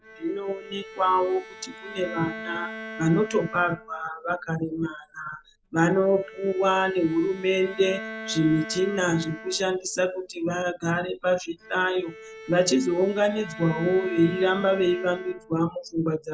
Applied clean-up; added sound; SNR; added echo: none; Bowed string instrument; 15 dB; none.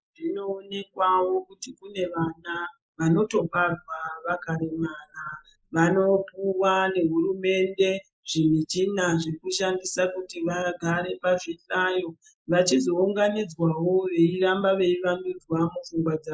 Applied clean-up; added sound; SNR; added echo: neural mask model Resemble Enhance denoiser.